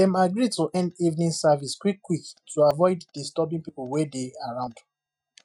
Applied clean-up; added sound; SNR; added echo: classical method Wiener filter.